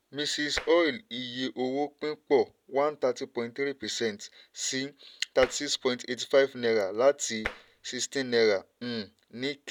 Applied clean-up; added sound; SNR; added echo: none; Tap; 10 dB; none.